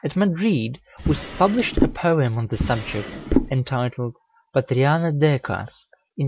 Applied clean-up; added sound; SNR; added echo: none; Drawer open or close; 2 dB; none.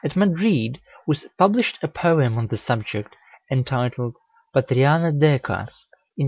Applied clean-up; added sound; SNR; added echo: none; none; none; none.